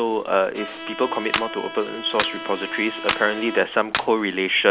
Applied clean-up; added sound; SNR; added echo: none; Clapping + Bowed string instrument; 8 dB; none.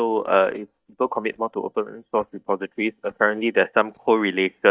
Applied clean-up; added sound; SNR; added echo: neural mask model DeepFilterNet 3.